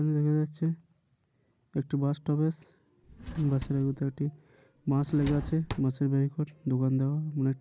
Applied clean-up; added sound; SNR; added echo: none; Drawer open or close; 13 dB; none.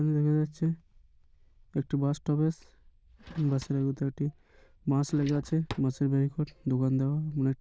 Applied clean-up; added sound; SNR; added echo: neural diffusion model UNIVERSE++.